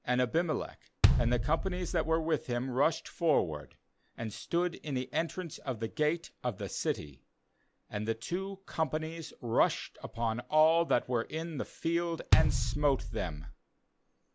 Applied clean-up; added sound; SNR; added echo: none; Bass drum; -2 dB; none.